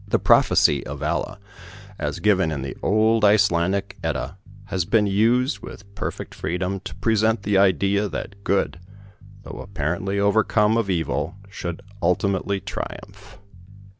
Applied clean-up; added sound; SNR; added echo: none; Bass guitar; 20 dB; none.